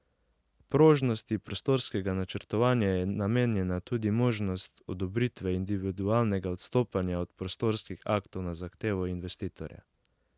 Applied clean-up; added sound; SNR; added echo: none; none; none; none.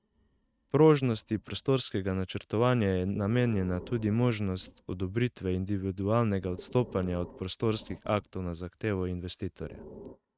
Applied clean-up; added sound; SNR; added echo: neural mask model RNNoise.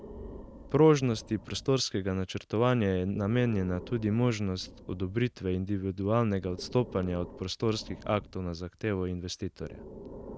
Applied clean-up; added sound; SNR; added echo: none; Breathing; 18 dB; none.